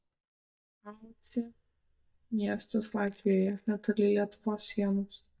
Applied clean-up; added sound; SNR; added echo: neural mask model DeepFilterNet 3.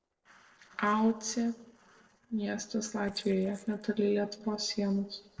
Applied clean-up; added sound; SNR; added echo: neural separator model SepFormer DNS4.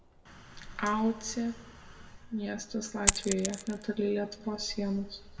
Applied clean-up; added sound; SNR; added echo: none; Coin (dropping); 5 dB; reverberation time 1.0 s.